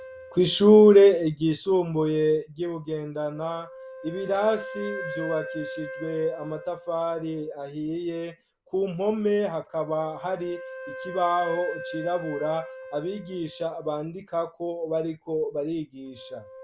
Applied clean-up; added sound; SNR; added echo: none; Wind instrument, woodwind instrument + Coin (dropping); 15 dB; none.